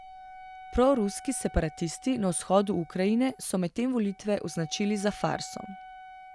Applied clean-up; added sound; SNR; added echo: none; Wind instrument, woodwind instrument; 19 dB; none.